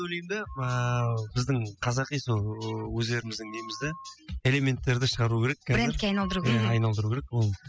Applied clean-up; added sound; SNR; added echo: classical method spectral subtraction.